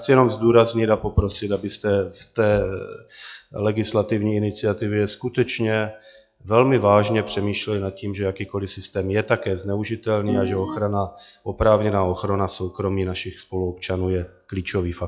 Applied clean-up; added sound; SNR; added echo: classical method log-MMSE.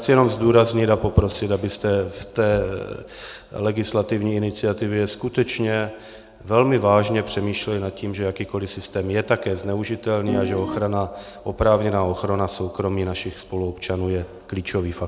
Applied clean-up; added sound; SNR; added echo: none; Piano; 4 dB; none.